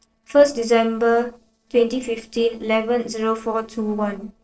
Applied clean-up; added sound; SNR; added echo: neural separator model SepFormer DNS4.